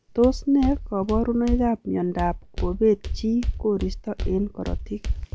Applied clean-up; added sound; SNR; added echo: none; Walk, footsteps; 5 dB; none.